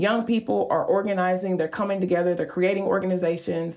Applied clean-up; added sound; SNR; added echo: none; none; none; none.